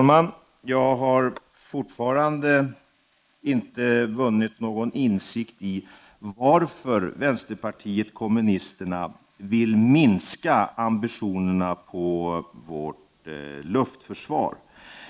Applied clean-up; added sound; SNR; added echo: neural mask model Resemble Enhance denoiser.